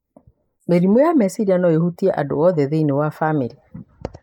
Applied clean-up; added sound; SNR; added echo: neural mask model Resemble Enhance denoiser.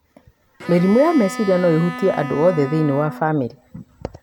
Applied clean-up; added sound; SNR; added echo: none; Bowed string instrument; 13 dB; none.